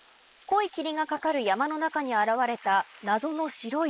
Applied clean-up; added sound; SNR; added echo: neural mask model Resemble Enhance denoiser.